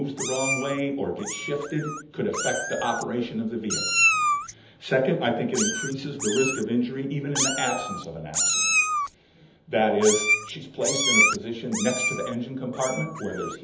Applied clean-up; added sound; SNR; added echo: none; Meow; 0 dB; reverberation time 1.2 s.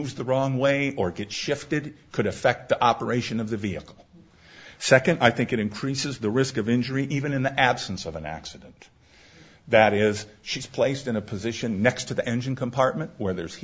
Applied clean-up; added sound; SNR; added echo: none; none; none; none.